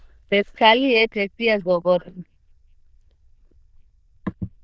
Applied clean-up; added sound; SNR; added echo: neural diffusion model UNIVERSE++.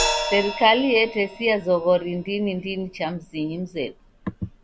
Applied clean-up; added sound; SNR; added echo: none; Crash cymbal; 9 dB; none.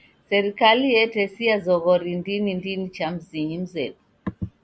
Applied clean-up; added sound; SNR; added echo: none; none; none; none.